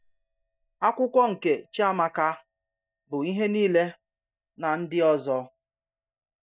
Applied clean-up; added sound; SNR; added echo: neural mask model DeepFilterNet 3.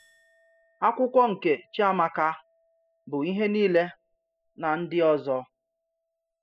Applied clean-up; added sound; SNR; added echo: classical method spectral subtraction.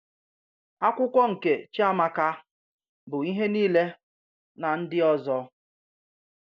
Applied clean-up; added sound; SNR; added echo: none; none; none; none.